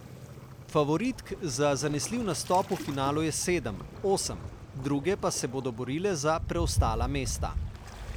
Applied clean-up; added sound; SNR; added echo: none; Waves, surf; 7 dB; none.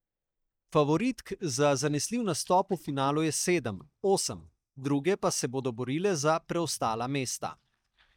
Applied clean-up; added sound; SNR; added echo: neural mask model DeepFilterNet 3.